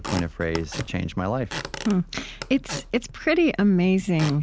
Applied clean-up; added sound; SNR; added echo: none; Squeak / Wood; 12 dB; none.